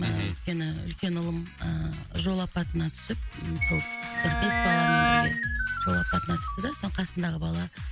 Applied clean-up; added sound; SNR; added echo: none; Bowed string instrument + Keyboard (musical); -1 dB; none.